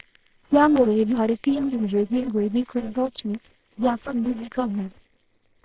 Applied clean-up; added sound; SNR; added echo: neural separator model SepFormer WHAMR!.